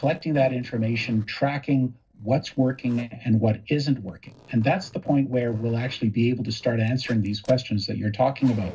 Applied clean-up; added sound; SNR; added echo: neural separator model SepFormer DNS4.